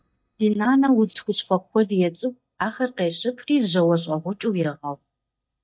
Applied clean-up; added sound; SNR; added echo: neural mask model DeepFilterNet 3.